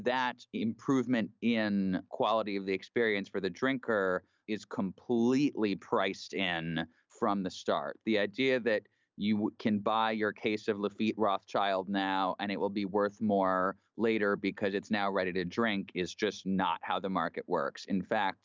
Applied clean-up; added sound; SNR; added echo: none; none; none; none.